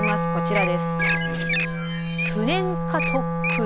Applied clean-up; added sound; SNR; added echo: none; Wild animals + Wind instrument, woodwind instrument; -4 dB; none.